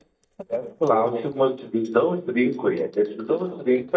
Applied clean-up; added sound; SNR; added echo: neural mask model DeepFilterNet 3.